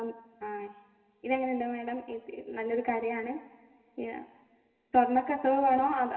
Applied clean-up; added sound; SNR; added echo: none; none; none; reverberation time 1.7 s.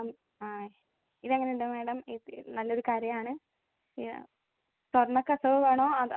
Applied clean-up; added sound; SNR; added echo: none; none; none; none.